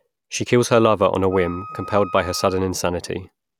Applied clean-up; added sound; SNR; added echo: none; Wind instrument, woodwind instrument; 16 dB; none.